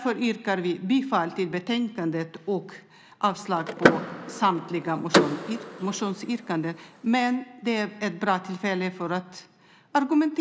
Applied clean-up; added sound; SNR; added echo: none; Door / Car; 1 dB; none.